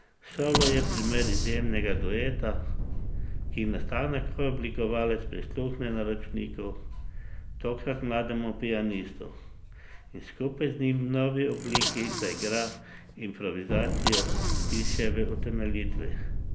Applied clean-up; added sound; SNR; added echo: none; Bicycle + Thunder; -1 dB; none.